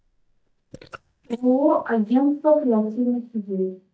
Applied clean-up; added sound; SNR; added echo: neural mask model DeepFilterNet 3.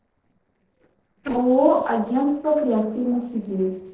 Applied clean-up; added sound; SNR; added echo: neural separator model SepFormer DNS4.